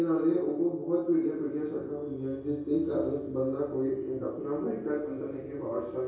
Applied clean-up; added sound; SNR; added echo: none; none; none; reverberation time 0.6 s.